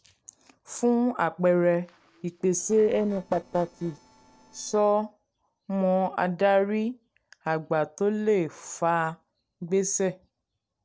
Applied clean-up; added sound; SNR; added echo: neural separator model SepFormer DNS4.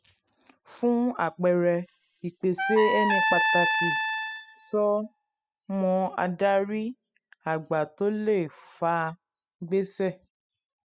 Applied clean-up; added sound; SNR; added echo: classical method spectral subtraction.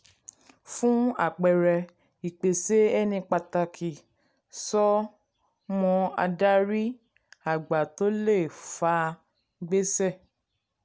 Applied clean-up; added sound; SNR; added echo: none; none; none; none.